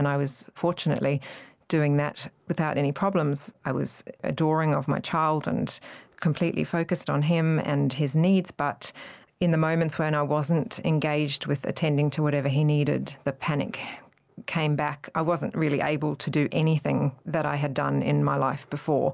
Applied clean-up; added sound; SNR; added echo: none; none; none; none.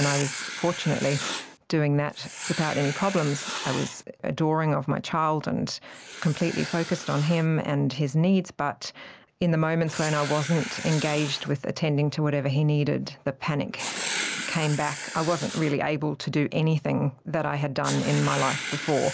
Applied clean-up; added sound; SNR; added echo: none; Writing; 11 dB; none.